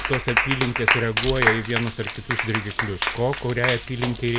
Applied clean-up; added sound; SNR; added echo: none; Clapping + Mechanisms; 0 dB; none.